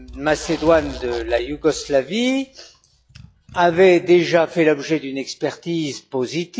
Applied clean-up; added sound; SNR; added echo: classical method log-MMSE.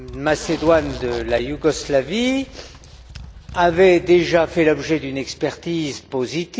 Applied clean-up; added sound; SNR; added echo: none; Motorcycle + Zipper (clothing); 17 dB; none.